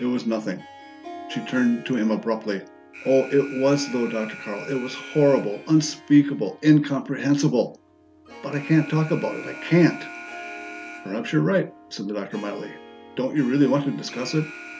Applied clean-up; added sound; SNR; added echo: none; Harp + Alarm; 17 dB; none.